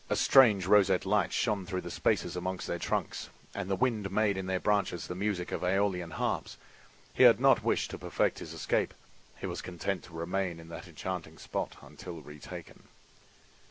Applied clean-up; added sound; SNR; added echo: none; none; none; none.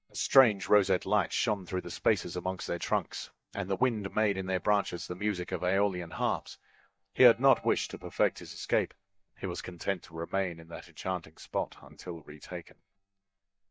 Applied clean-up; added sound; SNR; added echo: neural mask model DeepFilterNet 3.